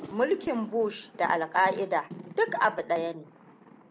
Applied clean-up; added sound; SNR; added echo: none; Thunder; 17 dB; none.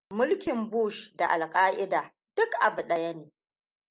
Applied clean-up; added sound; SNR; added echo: none; none; none; none.